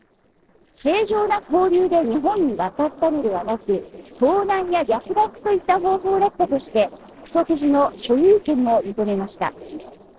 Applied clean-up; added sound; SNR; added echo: neural separator model SepFormer DNS4.